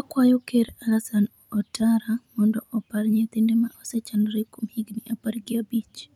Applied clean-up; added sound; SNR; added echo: none; none; none; none.